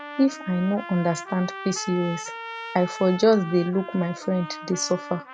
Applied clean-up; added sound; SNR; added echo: none; Trumpet; 12 dB; none.